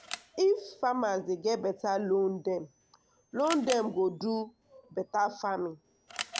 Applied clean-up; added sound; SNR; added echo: none; Camera; 15 dB; none.